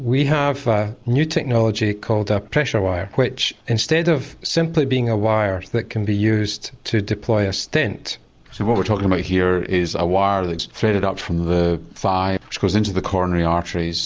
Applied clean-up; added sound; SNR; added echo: none; none; none; none.